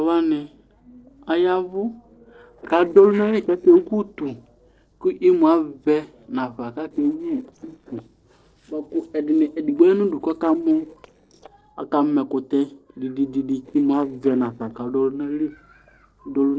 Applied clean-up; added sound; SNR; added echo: neural separator model SepFormer DNS4.